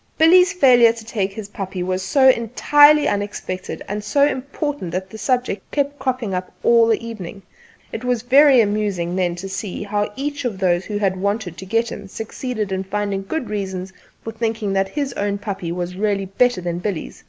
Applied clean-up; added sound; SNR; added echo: none; none; none; none.